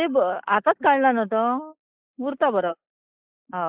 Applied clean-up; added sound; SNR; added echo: neural mask model Resemble Enhance denoiser.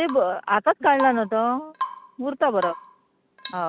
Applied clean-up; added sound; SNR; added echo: none; Drip / Water tap, faucet / Rain; 12 dB; none.